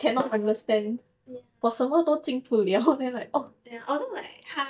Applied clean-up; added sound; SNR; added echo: neural mask model DeepFilterNet 3.